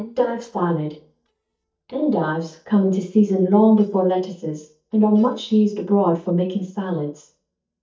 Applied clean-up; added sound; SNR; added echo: neural mask model DeepFilterNet 3.